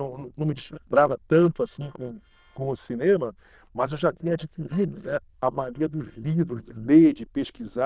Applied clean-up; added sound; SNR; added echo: neural diffusion model UNIVERSE++.